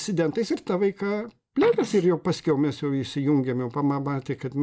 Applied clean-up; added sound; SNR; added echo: neural mask model Resemble Enhance denoiser.